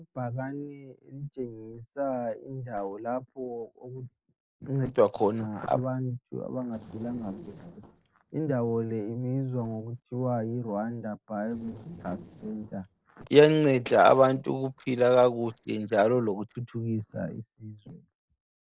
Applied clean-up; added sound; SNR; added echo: neural separator model SepFormer DNS4.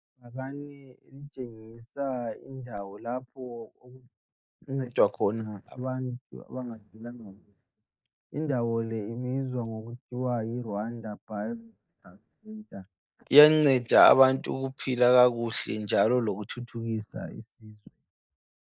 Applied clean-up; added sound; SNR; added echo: neural mask model DeepFilterNet 3.